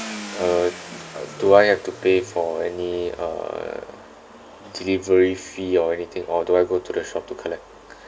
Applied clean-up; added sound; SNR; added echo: none; Car; 19 dB; none.